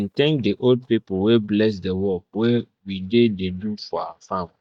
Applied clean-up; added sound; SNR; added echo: neural mask model DeepFilterNet 3.